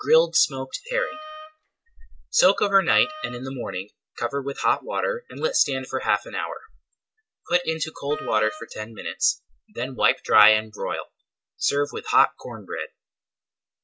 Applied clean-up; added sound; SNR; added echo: none; Wind instrument, woodwind instrument; 14 dB; none.